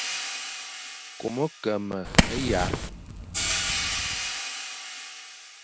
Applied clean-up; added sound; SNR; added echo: none; Hi-hat + Fire; -4 dB; none.